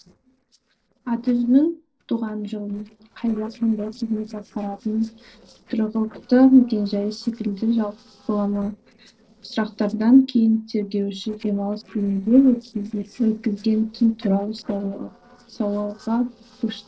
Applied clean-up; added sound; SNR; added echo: neural separator model SepFormer DNS4.